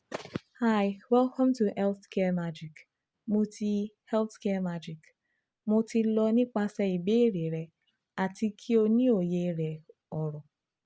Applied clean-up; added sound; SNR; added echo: none; none; none; none.